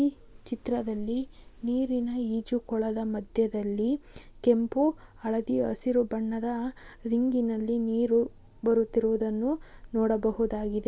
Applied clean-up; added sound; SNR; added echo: none; none; none; none.